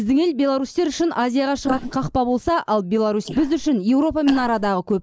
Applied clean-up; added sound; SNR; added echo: neural mask model Resemble Enhance denoiser.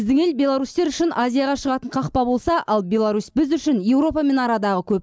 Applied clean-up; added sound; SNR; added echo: none; none; none; none.